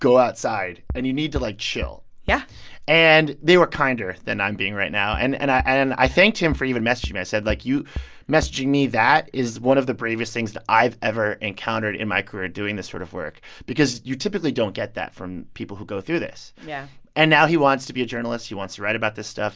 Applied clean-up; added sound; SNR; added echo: none; Bass drum; 12 dB; none.